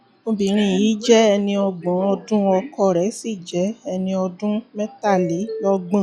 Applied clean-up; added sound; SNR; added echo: classical method log-MMSE.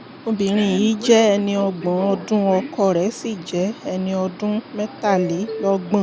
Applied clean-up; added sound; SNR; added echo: none; Subway, metro, underground; 13 dB; none.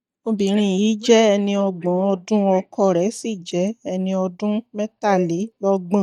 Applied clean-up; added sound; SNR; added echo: neural mask model DeepFilterNet 3.